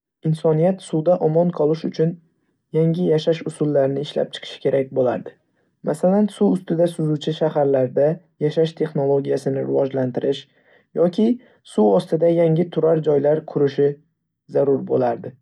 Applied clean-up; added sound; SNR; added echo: none; none; none; none.